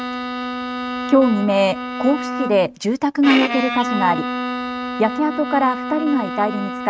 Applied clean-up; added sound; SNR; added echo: neural mask model RNNoise.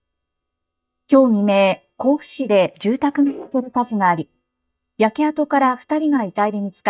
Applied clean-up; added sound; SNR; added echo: neural mask model DeepFilterNet 3.